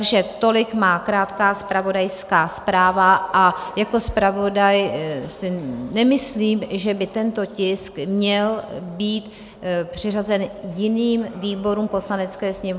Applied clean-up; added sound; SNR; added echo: none; none; none; none.